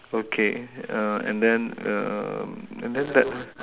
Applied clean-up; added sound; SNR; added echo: none; none; none; none.